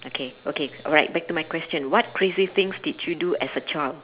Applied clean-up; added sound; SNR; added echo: none; none; none; none.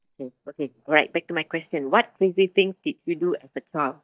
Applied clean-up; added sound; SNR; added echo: neural mask model DeepFilterNet 3.